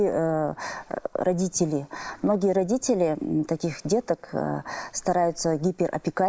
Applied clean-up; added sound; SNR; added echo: neural mask model Resemble Enhance denoiser.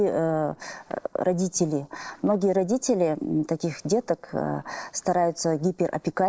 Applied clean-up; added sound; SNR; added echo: neural separator model SepFormer DNS4.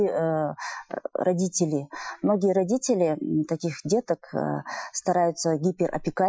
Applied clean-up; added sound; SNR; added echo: classical method Wiener filter.